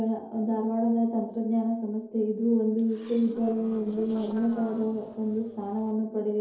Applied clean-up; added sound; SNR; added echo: neural separator model SepFormer DNS4.